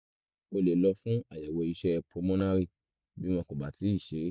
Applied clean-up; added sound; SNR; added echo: none; none; none; none.